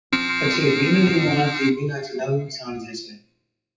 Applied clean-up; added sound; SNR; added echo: classical method WPE with log-MMSE.